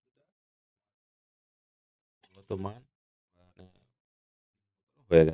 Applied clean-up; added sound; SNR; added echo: neural mask model DeepFilterNet 3.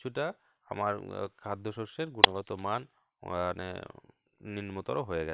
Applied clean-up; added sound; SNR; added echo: neural separator model SepFormer WHAM!.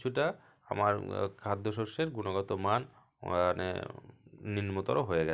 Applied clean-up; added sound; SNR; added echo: none; none; none; none.